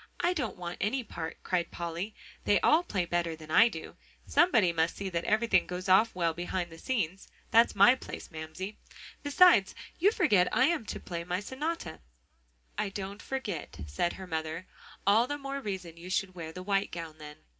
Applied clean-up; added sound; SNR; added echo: none; none; none; reverberation time 0.3 s.